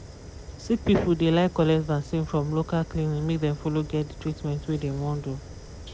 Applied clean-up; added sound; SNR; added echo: none; Fire; 14 dB; none.